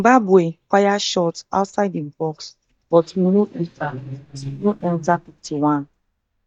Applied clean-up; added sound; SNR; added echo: neural mask model DeepFilterNet 3.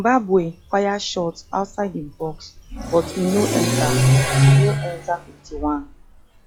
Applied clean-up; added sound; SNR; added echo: classical method log-MMSE.